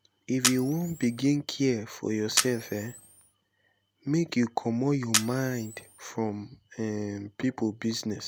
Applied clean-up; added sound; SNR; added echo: none; Camera; 5 dB; none.